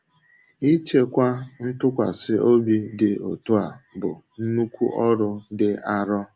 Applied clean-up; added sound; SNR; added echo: none; none; none; none.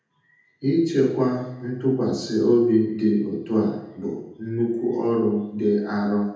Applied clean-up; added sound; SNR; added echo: none; none; none; reverberation time 0.8 s.